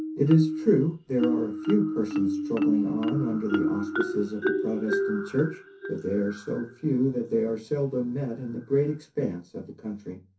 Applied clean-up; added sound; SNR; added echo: none; Marimba, xylophone; 3 dB; reverberation time 0.3 s.